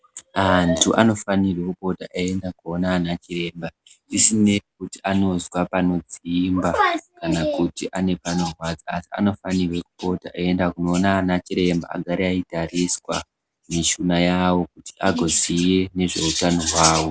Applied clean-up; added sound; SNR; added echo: none; none; none; none.